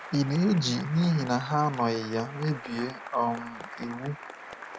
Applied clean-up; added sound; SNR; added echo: none; Applause; 13 dB; none.